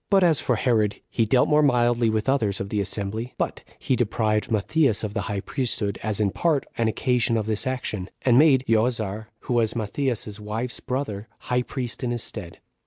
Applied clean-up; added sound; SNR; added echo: none; none; none; none.